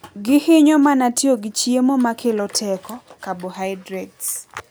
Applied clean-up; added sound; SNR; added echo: none; none; none; none.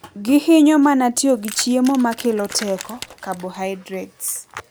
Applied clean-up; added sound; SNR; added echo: none; Keys jangling; 18 dB; none.